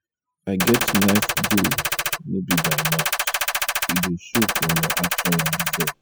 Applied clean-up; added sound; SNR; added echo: classical method spectral subtraction.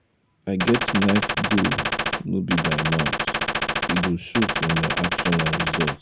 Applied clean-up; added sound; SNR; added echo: none; Gunshot, gunfire; -2 dB; none.